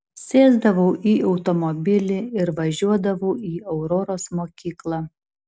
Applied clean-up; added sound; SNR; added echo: none; none; none; none.